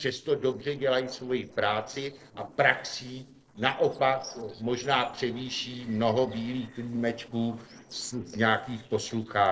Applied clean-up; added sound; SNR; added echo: neural separator model SepFormer DNS4.